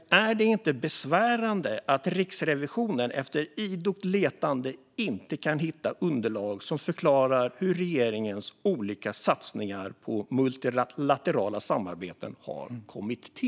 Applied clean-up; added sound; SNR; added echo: none; none; none; none.